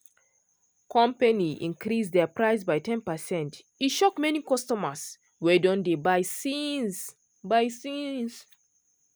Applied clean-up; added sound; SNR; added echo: none; none; none; none.